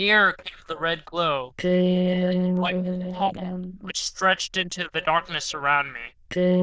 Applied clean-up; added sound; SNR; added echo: neural diffusion model UNIVERSE++.